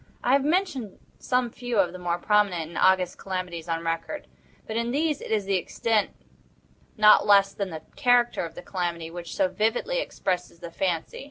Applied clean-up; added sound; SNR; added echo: none; none; none; none.